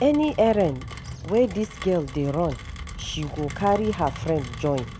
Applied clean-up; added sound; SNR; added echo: none; Rain; 11 dB; none.